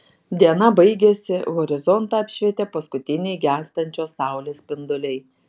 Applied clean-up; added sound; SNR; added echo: none; none; none; none.